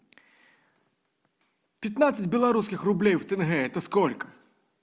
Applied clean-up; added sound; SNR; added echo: none; none; none; none.